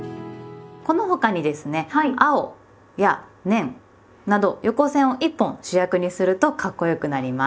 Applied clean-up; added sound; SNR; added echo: none; none; none; none.